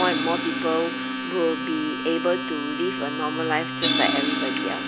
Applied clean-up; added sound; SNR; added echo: none; Domestic sounds, home sounds + Crash cymbal; 1 dB; none.